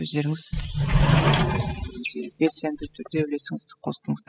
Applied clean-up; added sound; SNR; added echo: classical method spectral subtraction.